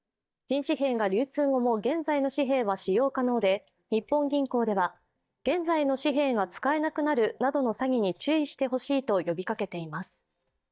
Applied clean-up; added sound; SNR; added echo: neural mask model DeepFilterNet 3.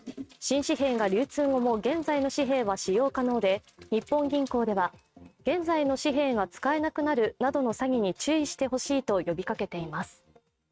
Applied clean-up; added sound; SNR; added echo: neural mask model RNNoise.